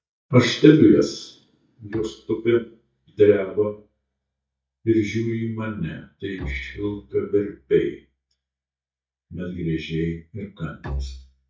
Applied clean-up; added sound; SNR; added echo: neural mask model DeepFilterNet 3.